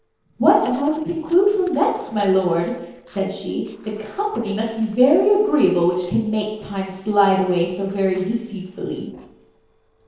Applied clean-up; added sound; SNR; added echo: neural separator model SepFormer DNS4.